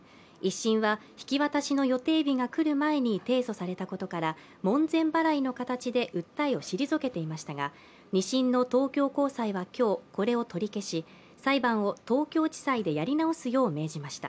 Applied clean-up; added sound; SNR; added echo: none; none; none; none.